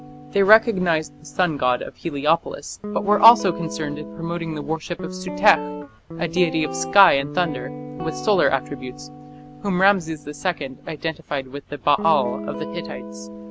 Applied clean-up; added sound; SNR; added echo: none; Guitar; 11 dB; none.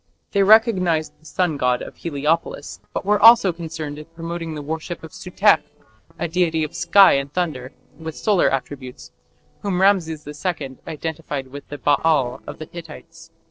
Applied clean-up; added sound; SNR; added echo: neural separator model SepFormer DNS4.